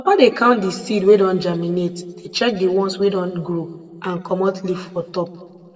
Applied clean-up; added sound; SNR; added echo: none; none; none; reverberation time 1.4 s.